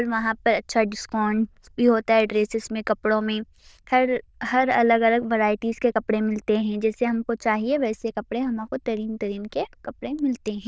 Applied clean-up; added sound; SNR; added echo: neural diffusion model UNIVERSE++.